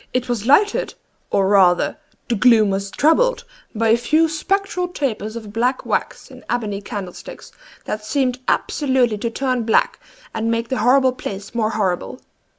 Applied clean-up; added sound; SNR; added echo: none; Cowbell; 18 dB; none.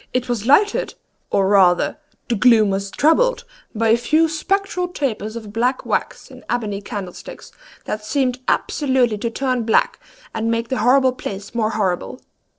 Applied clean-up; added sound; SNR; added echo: neural separator model SepFormer DNS4.